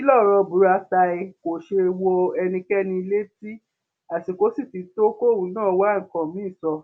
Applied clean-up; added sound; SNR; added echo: none; none; none; none.